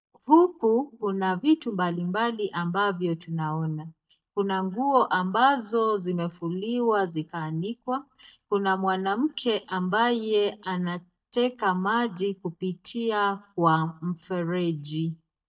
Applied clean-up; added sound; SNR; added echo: neural mask model DeepFilterNet 3.